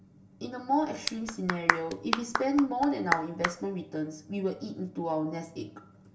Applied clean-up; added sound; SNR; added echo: none; Clapping; 2 dB; reverberation time 0.2 s.